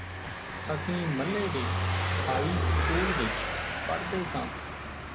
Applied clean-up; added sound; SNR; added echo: none; Car passing by / Engine; -3 dB; none.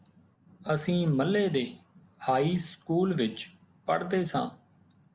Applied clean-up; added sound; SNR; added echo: none; none; none; none.